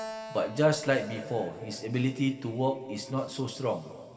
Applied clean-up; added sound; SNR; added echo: none; Keyboard (musical); 17 dB; reverberation time 2.4 s.